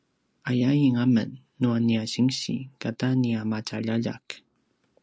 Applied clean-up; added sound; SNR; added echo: none; none; none; none.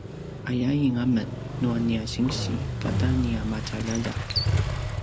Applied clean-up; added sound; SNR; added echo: none; Motorcycle; 2 dB; none.